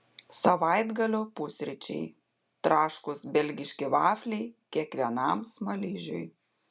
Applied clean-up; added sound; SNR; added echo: none; none; none; none.